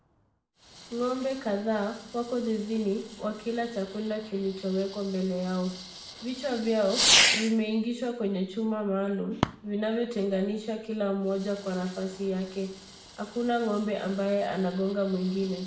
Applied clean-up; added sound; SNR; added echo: none; Fireworks; 5 dB; reverberation time 0.7 s.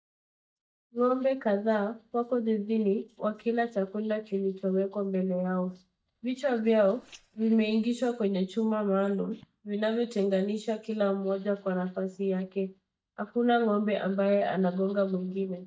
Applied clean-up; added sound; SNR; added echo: neural mask model DeepFilterNet 3.